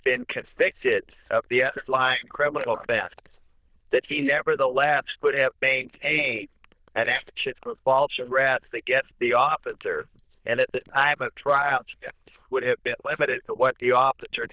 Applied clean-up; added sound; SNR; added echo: neural diffusion model UNIVERSE++.